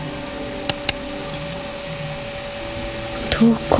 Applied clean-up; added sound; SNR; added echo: none; Bird; 14 dB; none.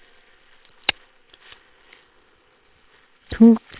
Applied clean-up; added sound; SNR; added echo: neural separator model SepFormer WHAM!.